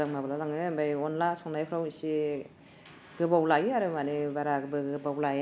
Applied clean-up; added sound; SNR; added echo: none; none; none; none.